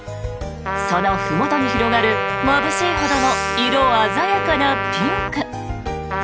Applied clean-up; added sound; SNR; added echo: none; Trumpet; 3 dB; none.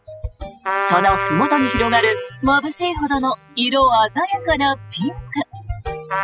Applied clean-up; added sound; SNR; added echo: classical method spectral subtraction.